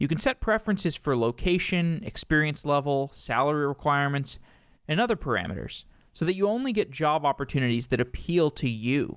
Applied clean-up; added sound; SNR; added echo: none; none; none; none.